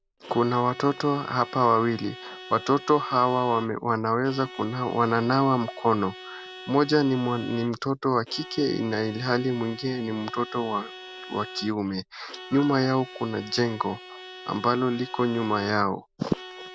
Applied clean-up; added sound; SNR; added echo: none; Bowed string instrument; 17 dB; none.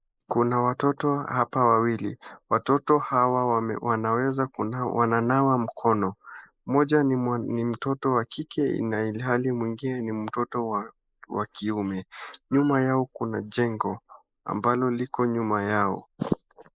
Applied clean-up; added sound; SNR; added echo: neural mask model Resemble Enhance denoiser.